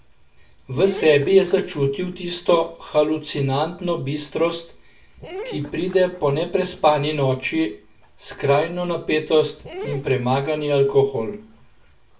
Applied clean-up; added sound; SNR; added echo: none; Dog; 19 dB; reverberation time 0.2 s.